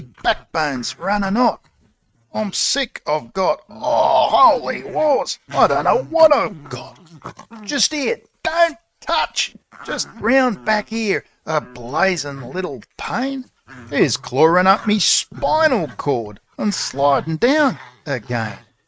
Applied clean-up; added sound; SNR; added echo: neural mask model RNNoise.